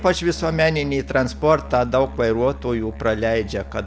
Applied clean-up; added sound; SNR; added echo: none; Musical instrument; 14 dB; none.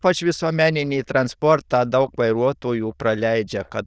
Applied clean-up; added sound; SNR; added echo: neural diffusion model UNIVERSE++.